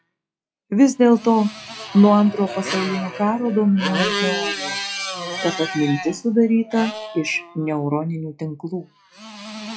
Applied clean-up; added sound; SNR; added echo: classical method log-MMSE.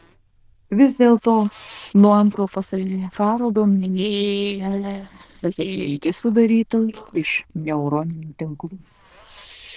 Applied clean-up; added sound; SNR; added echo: neural diffusion model UNIVERSE++.